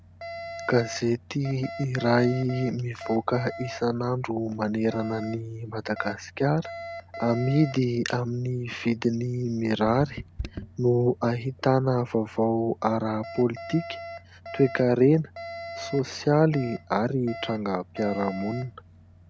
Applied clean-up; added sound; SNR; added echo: none; Alarm; 14 dB; none.